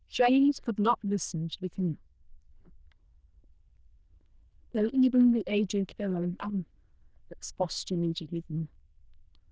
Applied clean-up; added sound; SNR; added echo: neural diffusion model UNIVERSE++.